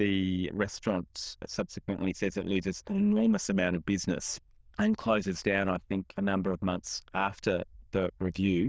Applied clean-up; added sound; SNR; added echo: neural diffusion model UNIVERSE++.